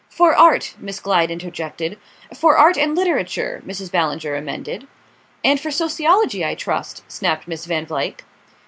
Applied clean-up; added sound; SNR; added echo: none; none; none; none.